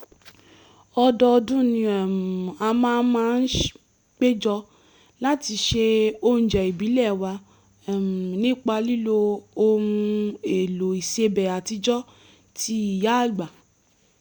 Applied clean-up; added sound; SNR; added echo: none; none; none; none.